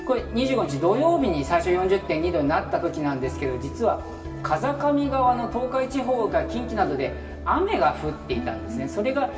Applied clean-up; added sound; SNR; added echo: none; none; none; reverberation time 2.0 s.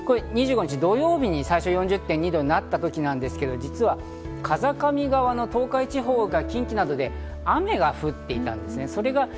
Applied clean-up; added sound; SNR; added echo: none; none; none; none.